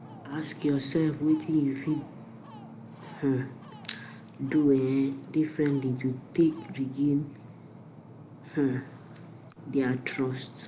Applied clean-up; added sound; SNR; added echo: none; Ocean; 16 dB; none.